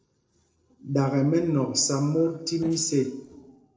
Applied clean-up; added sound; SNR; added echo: neural separator model SepFormer DNS4.